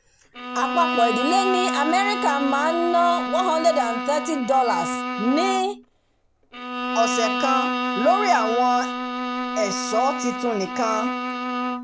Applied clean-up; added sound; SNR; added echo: none; Bowed string instrument; 3 dB; none.